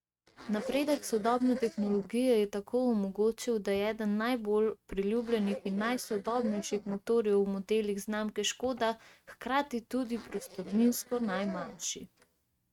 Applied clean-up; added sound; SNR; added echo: neural mask model RNNoise.